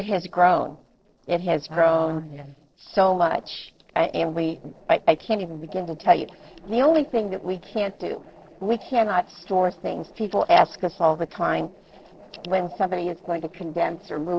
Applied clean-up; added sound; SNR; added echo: neural separator model SepFormer DNS4.